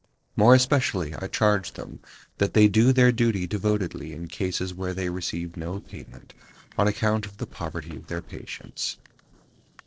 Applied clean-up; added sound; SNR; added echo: neural separator model SepFormer DNS4.